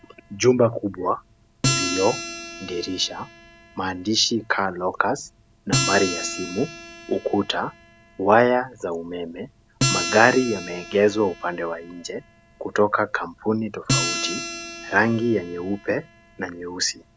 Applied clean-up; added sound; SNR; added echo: none; Acoustic guitar; 7 dB; none.